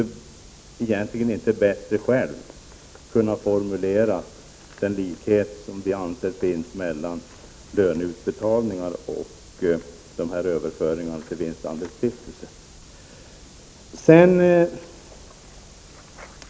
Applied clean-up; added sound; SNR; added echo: none; none; none; none.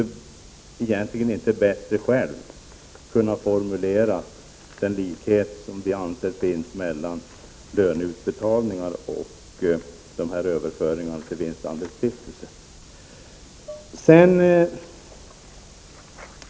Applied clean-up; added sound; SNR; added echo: none; Dishes, pots, and pans; 20 dB; none.